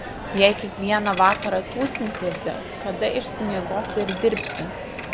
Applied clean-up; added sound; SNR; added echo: none; Coin (dropping); 7 dB; none.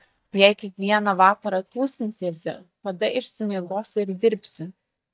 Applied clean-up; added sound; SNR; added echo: neural mask model DeepFilterNet 3.